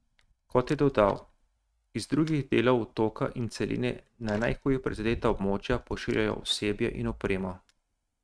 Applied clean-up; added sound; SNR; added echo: neural mask model RNNoise.